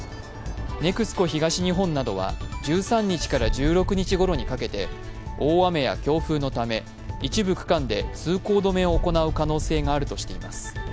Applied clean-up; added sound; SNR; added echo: none; Wind; 8 dB; none.